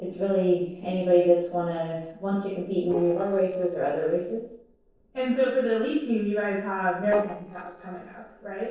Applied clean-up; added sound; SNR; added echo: neural separator model SepFormer DNS4.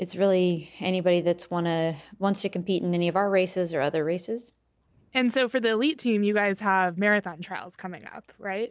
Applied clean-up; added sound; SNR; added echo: none; none; none; none.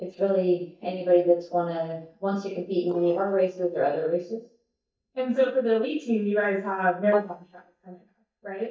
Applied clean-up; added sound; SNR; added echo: neural mask model DeepFilterNet 3.